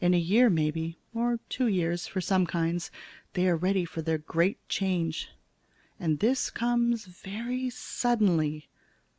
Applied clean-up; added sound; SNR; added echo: none; none; none; none.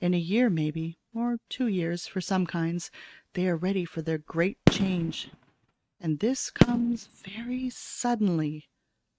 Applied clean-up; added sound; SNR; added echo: neural mask model RNNoise.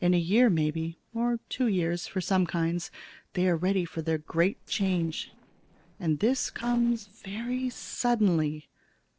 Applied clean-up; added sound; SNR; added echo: neural separator model SepFormer DNS4.